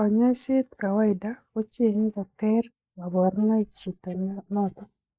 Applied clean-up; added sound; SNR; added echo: neural mask model Resemble Enhance denoiser.